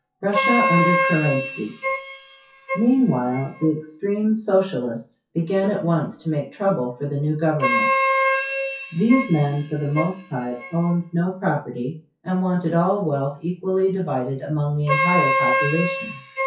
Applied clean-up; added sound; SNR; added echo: classical method WPE with log-MMSE.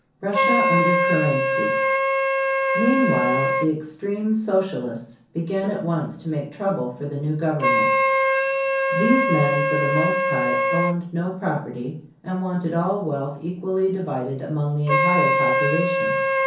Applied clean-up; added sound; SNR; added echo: none; Wind instrument, woodwind instrument; -2 dB; reverberation time 0.6 s.